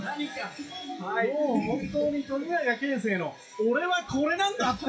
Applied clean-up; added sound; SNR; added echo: classical method WPE with log-MMSE.